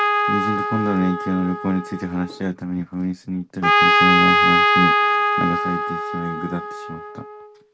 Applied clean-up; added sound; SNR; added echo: none; Trumpet; -4 dB; none.